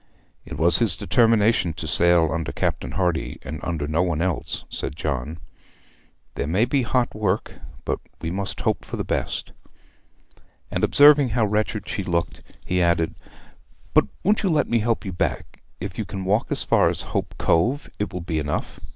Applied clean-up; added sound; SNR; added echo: none; none; none; none.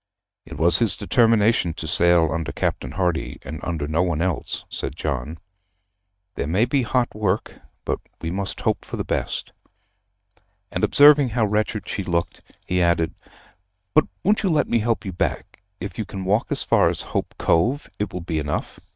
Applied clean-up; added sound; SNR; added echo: neural mask model RNNoise.